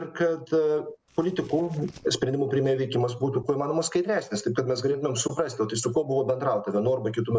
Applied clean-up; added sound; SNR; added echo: neural separator model SepFormer DNS4.